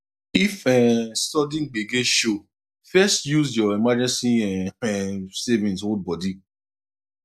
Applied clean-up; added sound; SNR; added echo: none; none; none; none.